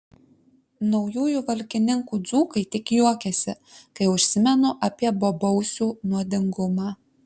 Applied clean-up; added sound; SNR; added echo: none; none; none; none.